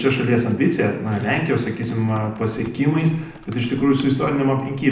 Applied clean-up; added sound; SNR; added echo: none; Skateboard; 19 dB; reverberation time 0.7 s.